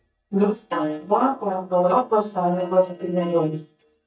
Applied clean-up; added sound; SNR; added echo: neural mask model DeepFilterNet 3.